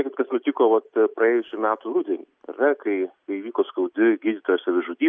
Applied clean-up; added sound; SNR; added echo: none; none; none; none.